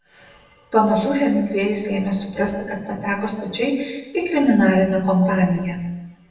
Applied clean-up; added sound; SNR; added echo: none; none; none; reverberation time 1.0 s.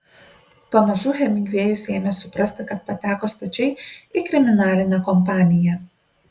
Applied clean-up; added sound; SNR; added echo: none; none; none; none.